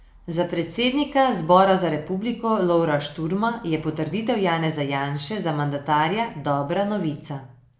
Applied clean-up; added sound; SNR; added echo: none; none; none; none.